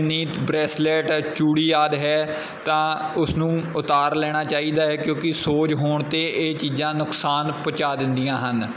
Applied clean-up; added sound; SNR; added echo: none; none; none; none.